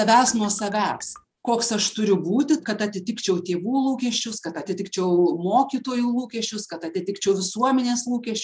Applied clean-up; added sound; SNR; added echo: none; Marimba, xylophone; 20 dB; none.